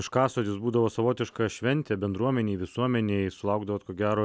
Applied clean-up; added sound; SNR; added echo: none; none; none; none.